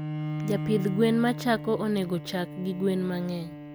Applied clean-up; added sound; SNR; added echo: none; Bowed string instrument; 7 dB; none.